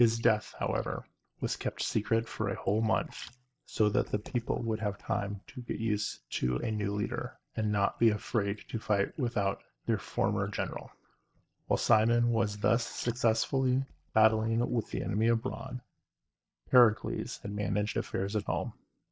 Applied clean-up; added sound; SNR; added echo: neural mask model DeepFilterNet 3.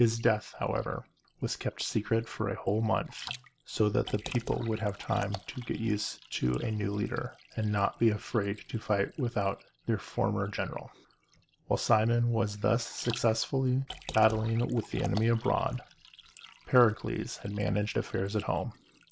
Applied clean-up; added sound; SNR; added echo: none; Liquid; 19 dB; none.